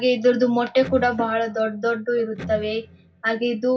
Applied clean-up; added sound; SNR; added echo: none; Electric guitar; 17 dB; reverberation time 0.4 s.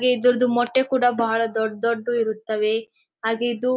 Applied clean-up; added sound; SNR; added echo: none; none; none; none.